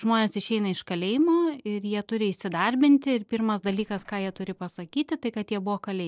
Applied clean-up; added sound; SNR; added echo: neural separator model SepFormer DNS4.